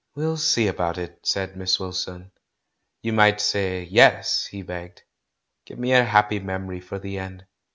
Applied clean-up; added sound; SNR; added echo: none; none; none; none.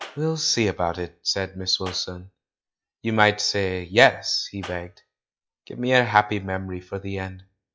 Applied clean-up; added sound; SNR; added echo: classical method log-MMSE.